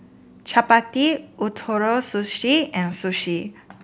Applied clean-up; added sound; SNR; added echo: none; none; none; none.